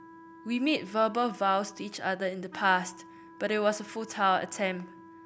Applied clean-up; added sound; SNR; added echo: none; Wind instrument, woodwind instrument; 20 dB; none.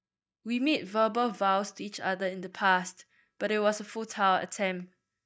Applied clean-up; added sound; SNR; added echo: neural mask model DeepFilterNet 3.